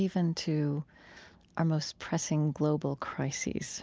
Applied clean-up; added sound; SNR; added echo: none; none; none; none.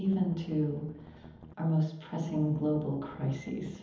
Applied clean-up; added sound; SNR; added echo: none; Strum; 19 dB; reverberation time 1.3 s.